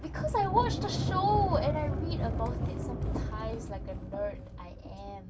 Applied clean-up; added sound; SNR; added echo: none; Sliding door; 0 dB; reverberation time 0.2 s.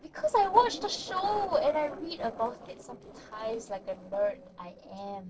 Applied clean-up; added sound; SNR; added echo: neural separator model SepFormer DNS4.